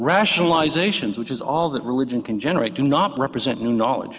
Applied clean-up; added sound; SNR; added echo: none; none; none; none.